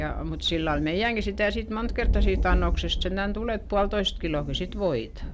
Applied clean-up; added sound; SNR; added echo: none; Thunder; 1 dB; none.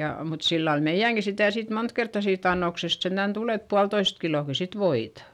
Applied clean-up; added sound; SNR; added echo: none; none; none; none.